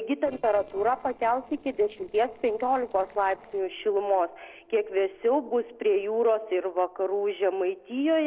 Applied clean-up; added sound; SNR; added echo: neural separator model SepFormer DNS4.